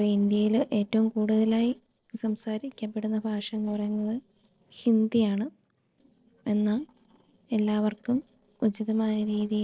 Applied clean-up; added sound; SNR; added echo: neural separator model SepFormer DNS4.